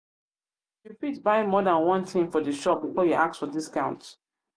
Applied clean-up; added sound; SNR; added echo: none; none; none; none.